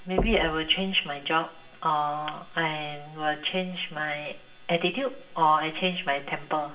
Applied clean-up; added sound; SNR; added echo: none; Knock; 8 dB; reverberation time 0.5 s.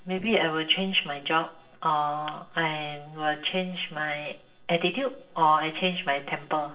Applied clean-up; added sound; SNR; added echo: neural separator model SepFormer DNS4.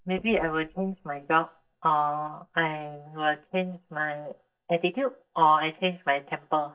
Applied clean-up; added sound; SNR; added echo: neural mask model DeepFilterNet 3.